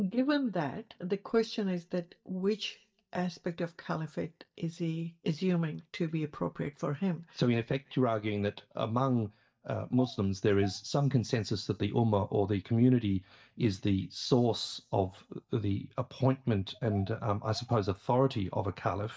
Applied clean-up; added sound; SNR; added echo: neural mask model DeepFilterNet 3.